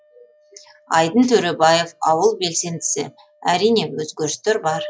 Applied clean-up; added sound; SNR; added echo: classical method log-MMSE.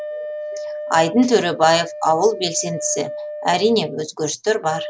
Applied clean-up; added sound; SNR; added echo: none; Wind instrument, woodwind instrument; 11 dB; none.